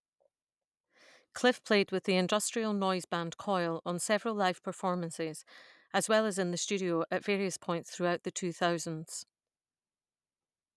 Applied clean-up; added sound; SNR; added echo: none; none; none; none.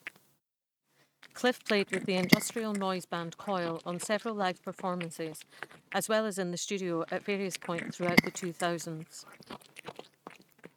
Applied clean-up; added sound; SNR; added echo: neural mask model RNNoise.